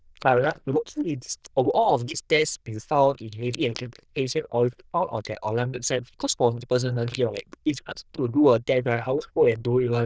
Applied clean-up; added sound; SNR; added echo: neural diffusion model UNIVERSE++.